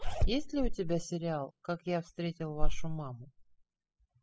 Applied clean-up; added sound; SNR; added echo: classical method spectral subtraction.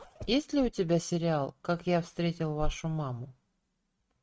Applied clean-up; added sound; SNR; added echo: neural mask model RNNoise.